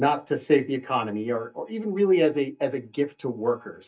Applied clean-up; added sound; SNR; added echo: neural mask model DeepFilterNet 3.